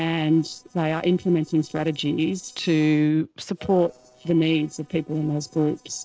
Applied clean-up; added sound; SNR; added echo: neural separator model SepFormer DNS4.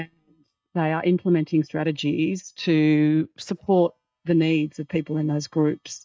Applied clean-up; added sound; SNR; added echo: neural mask model DeepFilterNet 3.